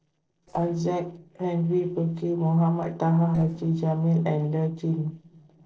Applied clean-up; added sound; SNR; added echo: neural separator model SepFormer DNS4.